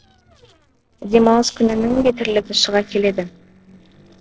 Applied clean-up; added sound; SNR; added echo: neural separator model SepFormer DNS4.